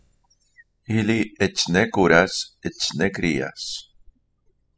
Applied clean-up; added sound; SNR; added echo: classical method spectral subtraction.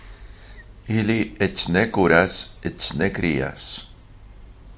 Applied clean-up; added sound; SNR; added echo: none; none; none; none.